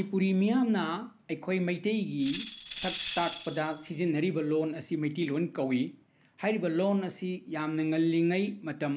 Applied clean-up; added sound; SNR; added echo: none; Tambourine; 11 dB; none.